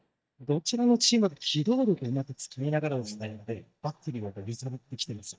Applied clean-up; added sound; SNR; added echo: neural mask model DeepFilterNet 3.